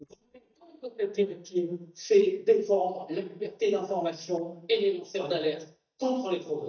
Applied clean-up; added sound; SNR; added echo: neural mask model DeepFilterNet 3.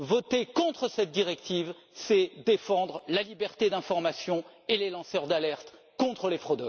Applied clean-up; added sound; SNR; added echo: none; none; none; none.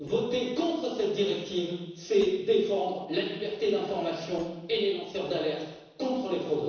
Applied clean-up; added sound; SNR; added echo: neural separator model SepFormer DNS4.